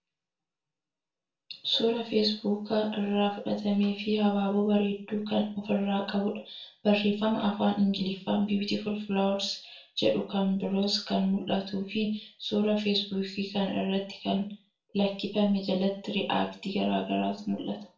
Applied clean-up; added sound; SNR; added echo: none; none; none; reverberation time 0.3 s.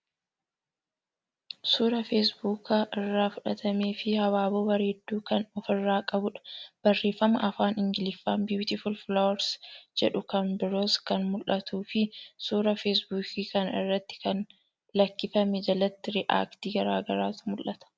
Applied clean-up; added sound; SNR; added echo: none; none; none; none.